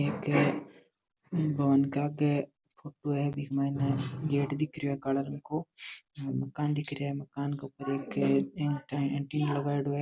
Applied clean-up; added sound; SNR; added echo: none; none; none; none.